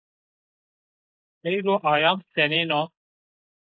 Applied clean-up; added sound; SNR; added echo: neural mask model Resemble Enhance denoiser.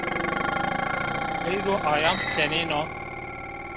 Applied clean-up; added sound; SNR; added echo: none; Dishes, pots, and pans + Dishes, pots, and pans; -1 dB; none.